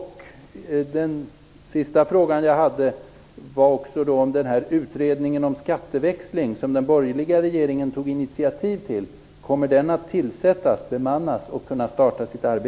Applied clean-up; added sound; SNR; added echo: none; none; none; none.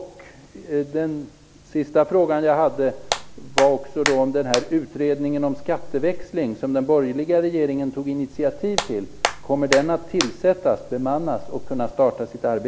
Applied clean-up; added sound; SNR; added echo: none; Hands; 7 dB; none.